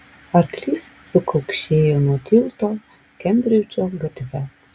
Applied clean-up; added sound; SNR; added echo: none; none; none; none.